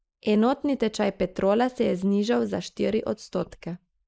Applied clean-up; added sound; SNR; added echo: neural mask model Resemble Enhance denoiser.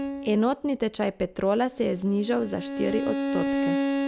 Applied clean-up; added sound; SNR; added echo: none; Bowed string instrument; 3 dB; none.